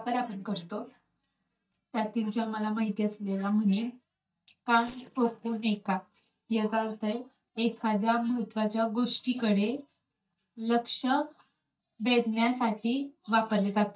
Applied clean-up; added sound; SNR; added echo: neural mask model DeepFilterNet 3.